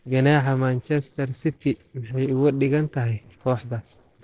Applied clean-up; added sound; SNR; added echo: neural separator model SepFormer DNS4.